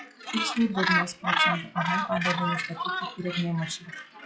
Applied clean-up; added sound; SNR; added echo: classical method log-MMSE.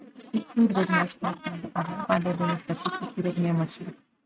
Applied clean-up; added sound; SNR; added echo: neural mask model RNNoise.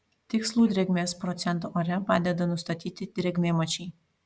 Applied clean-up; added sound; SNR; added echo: none; none; none; none.